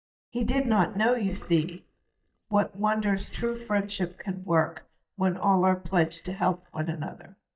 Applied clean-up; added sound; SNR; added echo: neural mask model DeepFilterNet 3.